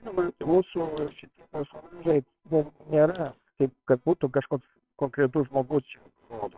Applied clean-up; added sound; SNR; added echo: neural separator model SepFormer WHAMR!.